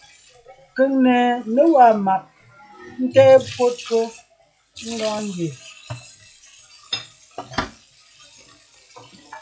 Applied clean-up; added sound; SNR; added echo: classical method log-MMSE.